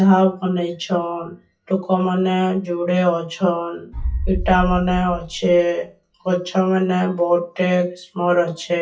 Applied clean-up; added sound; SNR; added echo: classical method WPE with log-MMSE.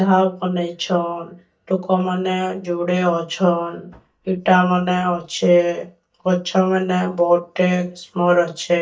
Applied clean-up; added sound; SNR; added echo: neural mask model DeepFilterNet 3.